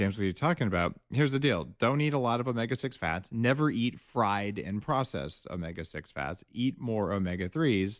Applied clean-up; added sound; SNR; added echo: none; none; none; none.